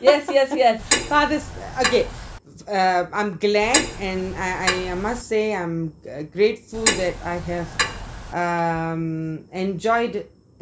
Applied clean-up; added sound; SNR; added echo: none; Clock; 3 dB; none.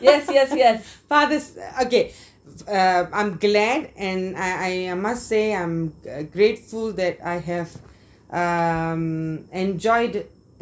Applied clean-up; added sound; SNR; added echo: none; none; none; none.